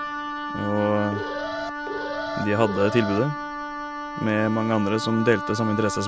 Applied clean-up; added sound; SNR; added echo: none; Wind instrument, woodwind instrument + Alarm; 5 dB; none.